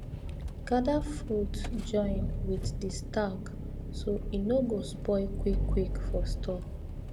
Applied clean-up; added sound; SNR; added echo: none; Engine; 1 dB; none.